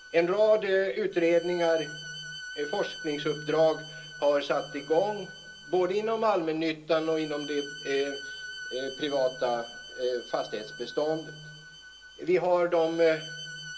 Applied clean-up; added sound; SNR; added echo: none; Bowed string instrument; 15 dB; reverberation time 0.2 s.